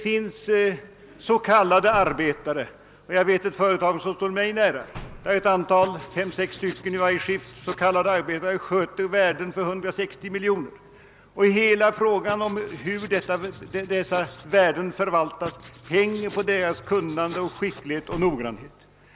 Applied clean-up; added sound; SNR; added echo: none; Writing + Slam; 19 dB; none.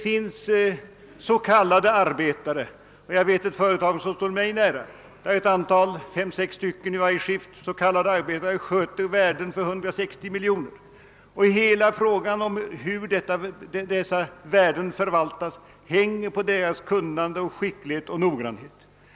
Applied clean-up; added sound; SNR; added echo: none; none; none; none.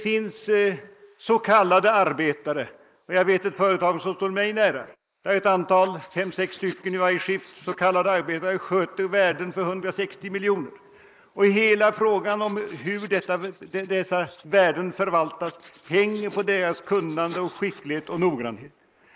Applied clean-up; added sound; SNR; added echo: neural mask model Resemble Enhance denoiser.